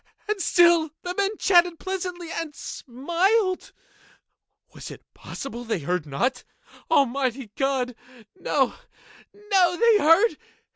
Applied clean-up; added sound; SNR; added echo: none; none; none; none.